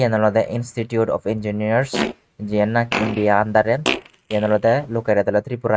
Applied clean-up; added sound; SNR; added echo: neural mask model RNNoise.